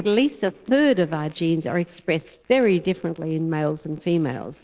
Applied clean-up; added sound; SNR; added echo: neural separator model SepFormer DNS4.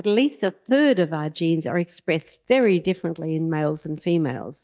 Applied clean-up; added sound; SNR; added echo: neural mask model DeepFilterNet 3.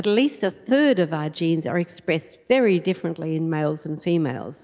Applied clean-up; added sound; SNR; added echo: none; none; none; none.